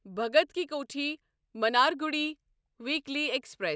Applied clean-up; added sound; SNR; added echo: none; none; none; none.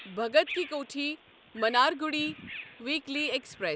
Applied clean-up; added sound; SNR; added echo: none; Bird vocalization, bird call, bird song; 16 dB; none.